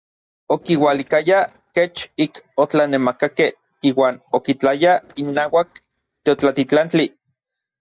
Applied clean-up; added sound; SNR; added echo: neural mask model DeepFilterNet 3.